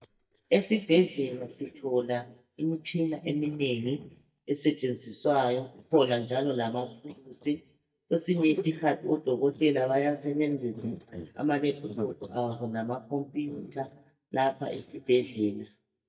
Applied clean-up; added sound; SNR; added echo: neural mask model DeepFilterNet 3.